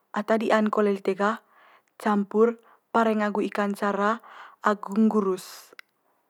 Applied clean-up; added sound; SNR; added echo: none; none; none; none.